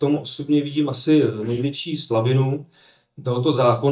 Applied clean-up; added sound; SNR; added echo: neural mask model DeepFilterNet 3.